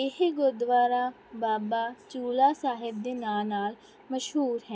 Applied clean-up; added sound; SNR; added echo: none; none; none; none.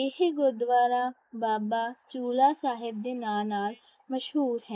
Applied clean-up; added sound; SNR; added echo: neural mask model Resemble Enhance denoiser.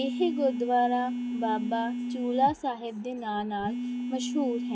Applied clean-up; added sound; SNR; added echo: none; Telephone; 4 dB; none.